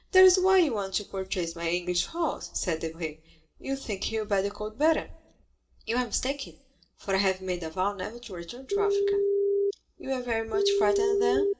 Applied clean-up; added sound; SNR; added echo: none; Telephone; -5 dB; reverberation time 0.3 s.